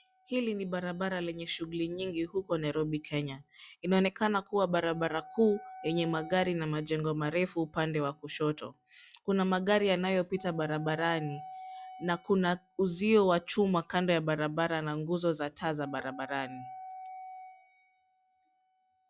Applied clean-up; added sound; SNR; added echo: classical method log-MMSE.